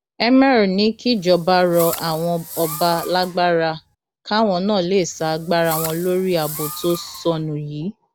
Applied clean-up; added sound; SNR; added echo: none; Fireworks; 14 dB; none.